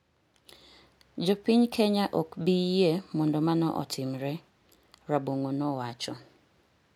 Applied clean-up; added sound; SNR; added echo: none; none; none; none.